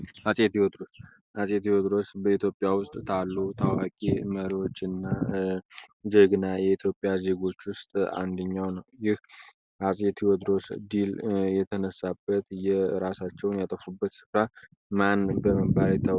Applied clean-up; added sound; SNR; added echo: none; none; none; none.